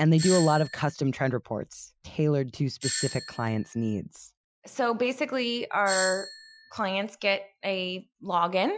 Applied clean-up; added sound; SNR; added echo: classical method Wiener filter.